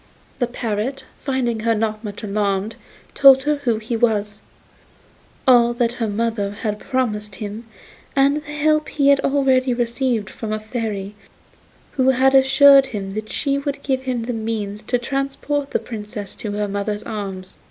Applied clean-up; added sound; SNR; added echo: none; none; none; none.